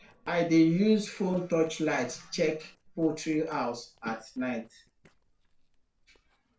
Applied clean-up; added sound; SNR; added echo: neural separator model SepFormer DNS4.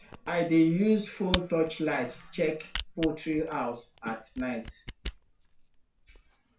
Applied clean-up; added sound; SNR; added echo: none; Camera; 10 dB; reverberation time 0.3 s.